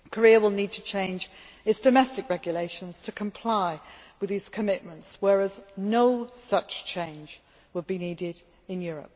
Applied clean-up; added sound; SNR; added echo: none; none; none; none.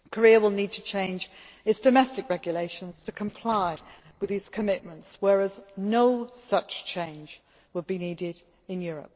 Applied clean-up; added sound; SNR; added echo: neural separator model SepFormer DNS4.